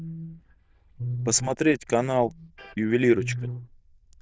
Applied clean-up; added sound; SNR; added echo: neural diffusion model UNIVERSE++.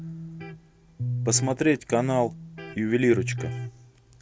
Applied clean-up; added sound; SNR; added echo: none; Electric guitar; 7 dB; none.